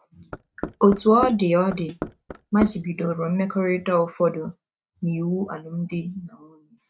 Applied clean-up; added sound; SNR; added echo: neural mask model RNNoise.